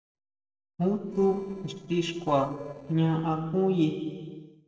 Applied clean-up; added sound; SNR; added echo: neural separator model SepFormer DNS4.